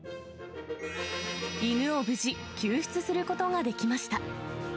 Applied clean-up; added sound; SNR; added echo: none; none; none; none.